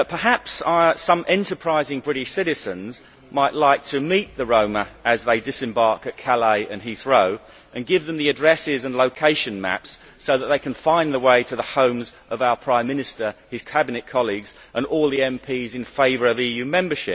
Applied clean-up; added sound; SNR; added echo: none; none; none; none.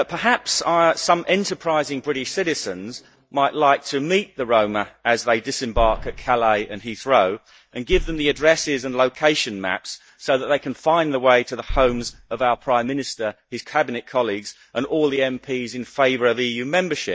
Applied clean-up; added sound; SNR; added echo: neural mask model DeepFilterNet 3.